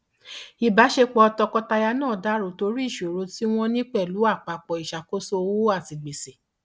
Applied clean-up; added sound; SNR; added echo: none; none; none; none.